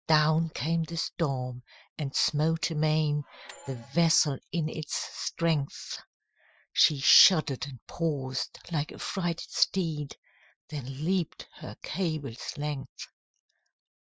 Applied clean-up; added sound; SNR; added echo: classical method Wiener filter.